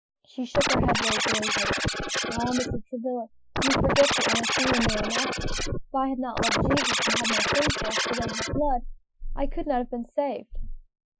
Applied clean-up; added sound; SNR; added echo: classical method Wiener filter.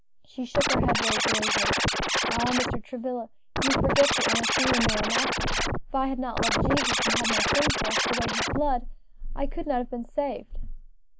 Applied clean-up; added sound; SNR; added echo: none; Scratching (performance technique); -4 dB; none.